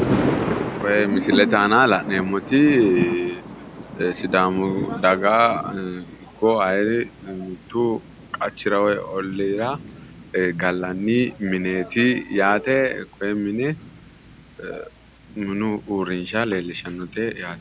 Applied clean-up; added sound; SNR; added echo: none; Thunder; 10 dB; none.